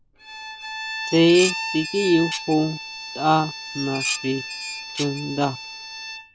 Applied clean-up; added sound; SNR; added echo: none; Bowed string instrument + Dishes, pots, and pans; 7 dB; none.